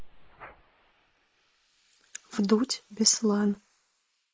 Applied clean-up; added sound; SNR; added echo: neural mask model Resemble Enhance denoiser.